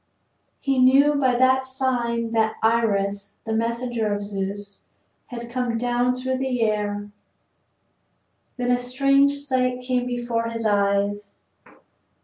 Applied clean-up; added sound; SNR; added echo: none; none; none; none.